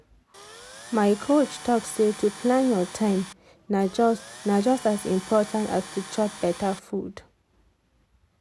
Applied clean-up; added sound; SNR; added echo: none; Tools; 16 dB; none.